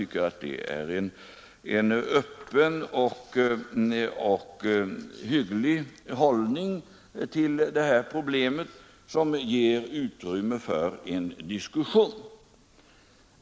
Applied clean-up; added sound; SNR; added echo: none; none; none; none.